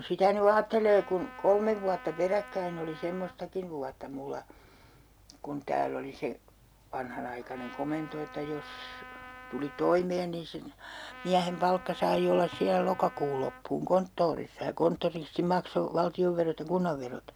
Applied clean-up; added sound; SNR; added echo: none; Trumpet; 17 dB; none.